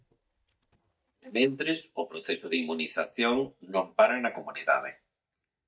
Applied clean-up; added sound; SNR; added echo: neural mask model DeepFilterNet 3.